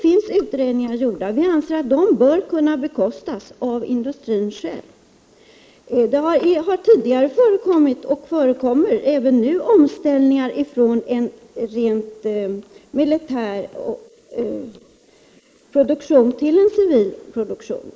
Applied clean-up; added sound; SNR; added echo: neural mask model Resemble Enhance denoiser.